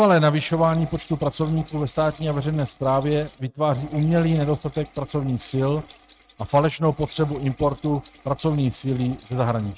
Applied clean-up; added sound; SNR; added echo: neural mask model RNNoise.